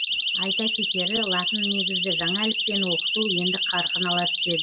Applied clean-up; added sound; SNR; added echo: none; Siren; -4 dB; reverberation time 0.1 s.